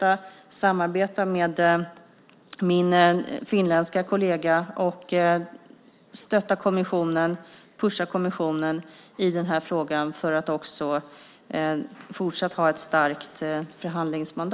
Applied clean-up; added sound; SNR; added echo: none; none; none; none.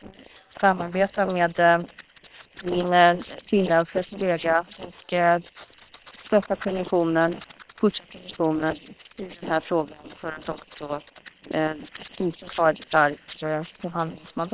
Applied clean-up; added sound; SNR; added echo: neural separator model SepFormer WHAM!.